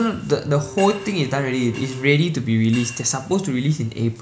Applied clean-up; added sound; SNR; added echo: none; Bowed string instrument; 18 dB; none.